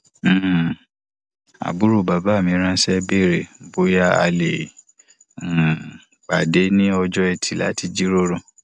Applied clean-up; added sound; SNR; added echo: none; none; none; none.